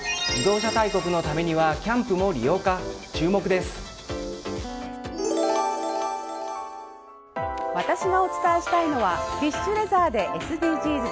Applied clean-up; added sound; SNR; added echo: none; Piano + Acoustic guitar; 19 dB; none.